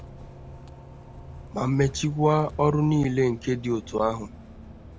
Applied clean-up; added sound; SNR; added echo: none; Bus; 16 dB; none.